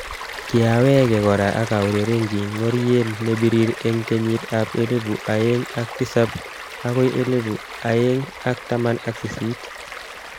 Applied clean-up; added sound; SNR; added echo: none; Stream; 13 dB; none.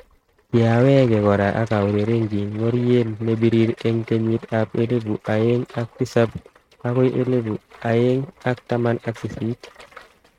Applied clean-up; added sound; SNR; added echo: neural mask model RNNoise.